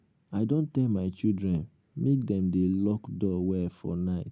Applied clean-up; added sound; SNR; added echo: none; none; none; none.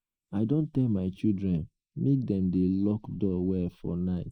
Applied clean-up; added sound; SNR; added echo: neural mask model Resemble Enhance denoiser.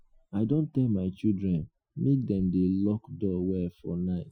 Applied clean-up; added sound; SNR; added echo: classical method Wiener filter.